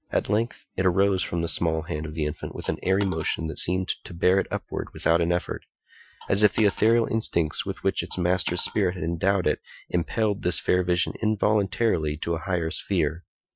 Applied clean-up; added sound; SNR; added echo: classical method Wiener filter.